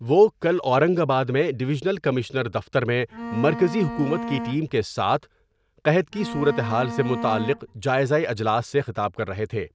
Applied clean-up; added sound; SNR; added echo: none; Bowed string instrument; 9 dB; none.